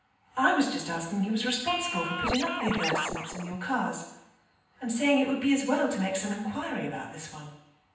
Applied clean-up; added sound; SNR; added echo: none; Scratching (performance technique); 3 dB; reverberation time 0.9 s.